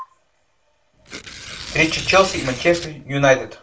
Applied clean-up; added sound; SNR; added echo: none; Tearing; 11 dB; reverberation time 0.2 s.